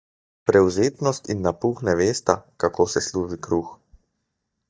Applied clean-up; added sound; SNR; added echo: neural mask model DeepFilterNet 3.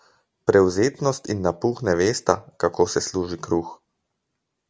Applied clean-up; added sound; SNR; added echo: none; none; none; none.